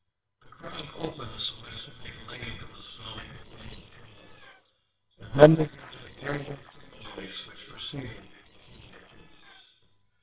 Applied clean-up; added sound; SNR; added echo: neural separator model SepFormer WHAMR!.